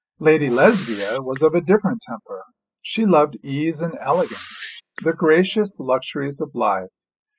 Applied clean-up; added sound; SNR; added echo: classical method spectral subtraction.